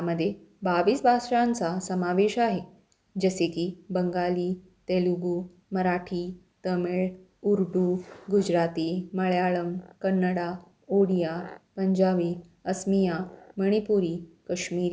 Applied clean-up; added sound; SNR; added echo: none; none; none; none.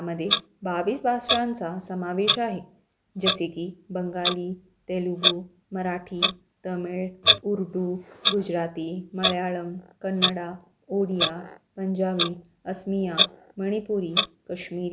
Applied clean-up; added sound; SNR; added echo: none; Clock; 0 dB; none.